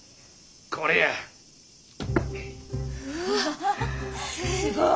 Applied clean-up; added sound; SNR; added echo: none; none; none; none.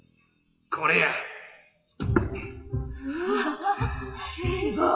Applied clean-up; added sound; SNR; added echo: classical method WPE with log-MMSE.